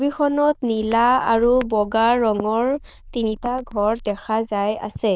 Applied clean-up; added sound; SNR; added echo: neural diffusion model UNIVERSE++.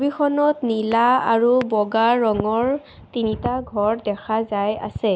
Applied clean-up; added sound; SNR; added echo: none; none; none; none.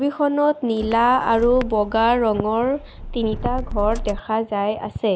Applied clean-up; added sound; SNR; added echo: none; Motor vehicle (road); 10 dB; none.